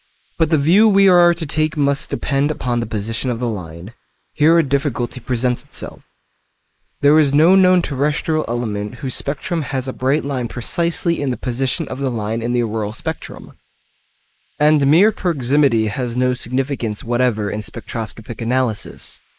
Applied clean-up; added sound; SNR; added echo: neural mask model Resemble Enhance denoiser.